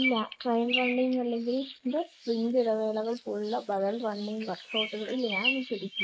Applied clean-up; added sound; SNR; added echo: neural mask model Resemble Enhance denoiser.